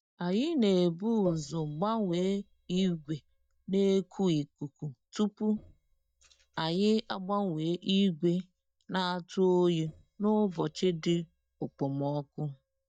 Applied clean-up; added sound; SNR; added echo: neural mask model DeepFilterNet 3.